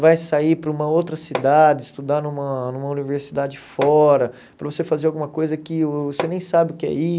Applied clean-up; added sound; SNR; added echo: none; Hammer; 13 dB; none.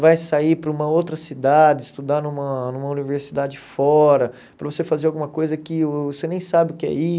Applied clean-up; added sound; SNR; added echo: none; none; none; none.